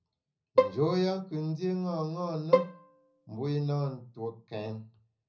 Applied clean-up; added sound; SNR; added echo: none; Bowed string instrument; -1 dB; reverberation time 0.4 s.